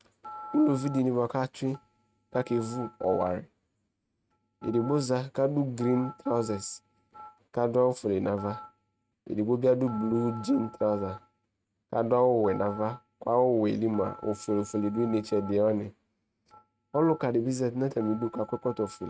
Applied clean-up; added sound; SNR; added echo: neural mask model RNNoise.